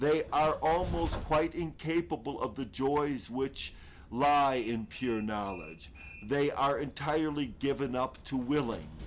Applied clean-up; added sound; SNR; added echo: none; Train; 14 dB; none.